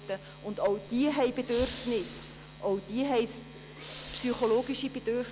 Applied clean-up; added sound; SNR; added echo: none; Hiss / Breathing; 16 dB; none.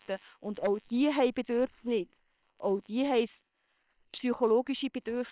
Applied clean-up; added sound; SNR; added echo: neural separator model SepFormer WHAM!.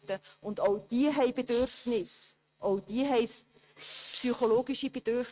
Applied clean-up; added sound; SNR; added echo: neural mask model RNNoise.